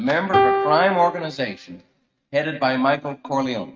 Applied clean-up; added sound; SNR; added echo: neural mask model RNNoise.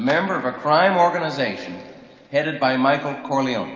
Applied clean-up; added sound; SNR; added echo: none; none; none; none.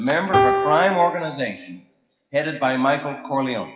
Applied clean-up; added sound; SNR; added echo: classical method log-MMSE.